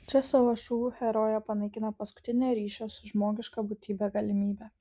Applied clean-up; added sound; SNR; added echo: none; none; none; none.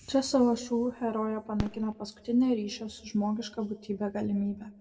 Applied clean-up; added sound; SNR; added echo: none; Fireworks; 17 dB; reverberation time 0.9 s.